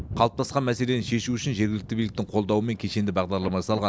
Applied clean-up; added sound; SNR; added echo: none; none; none; none.